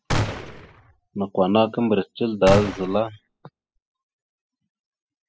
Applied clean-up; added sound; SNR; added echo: classical method spectral subtraction.